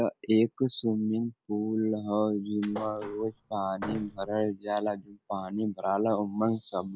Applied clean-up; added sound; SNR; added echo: none; Thump, thud; 13 dB; none.